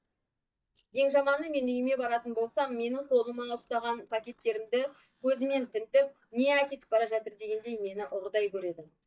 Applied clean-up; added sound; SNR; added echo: neural mask model DeepFilterNet 3.